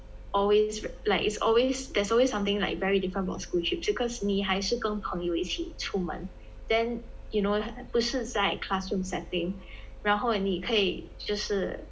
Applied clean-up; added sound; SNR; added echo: none; none; none; none.